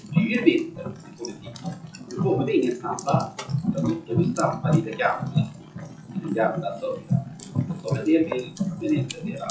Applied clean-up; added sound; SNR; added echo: classical method WPE with log-MMSE.